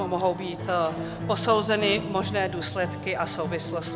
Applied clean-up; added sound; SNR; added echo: none; Acoustic guitar; 8 dB; none.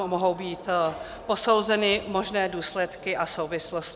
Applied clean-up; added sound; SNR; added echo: none; none; none; none.